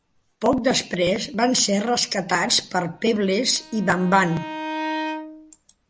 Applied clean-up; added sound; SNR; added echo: none; Bowed string instrument; 10 dB; none.